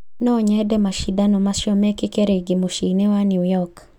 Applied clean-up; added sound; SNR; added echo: none; none; none; none.